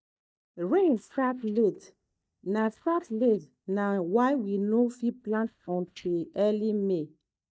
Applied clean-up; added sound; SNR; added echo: neural mask model DeepFilterNet 3.